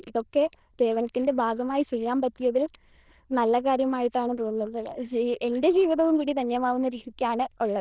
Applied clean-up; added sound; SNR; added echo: neural diffusion model UNIVERSE++.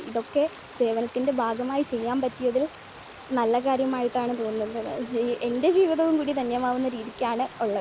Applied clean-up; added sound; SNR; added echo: none; Stream; 19 dB; none.